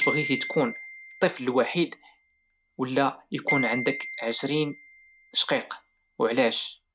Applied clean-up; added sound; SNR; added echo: none; Glockenspiel; 8 dB; none.